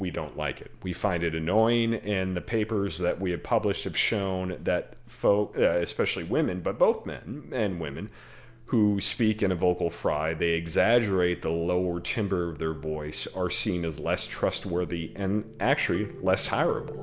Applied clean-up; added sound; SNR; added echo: none; none; none; none.